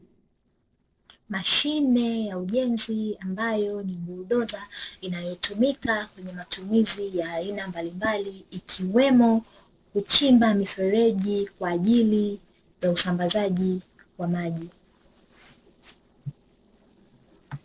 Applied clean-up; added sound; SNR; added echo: neural separator model SepFormer DNS4.